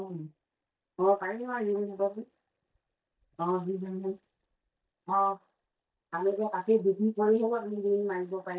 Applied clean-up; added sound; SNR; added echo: neural mask model DeepFilterNet 3.